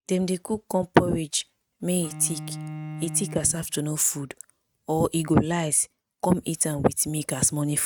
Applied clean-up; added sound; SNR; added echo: neural mask model RNNoise.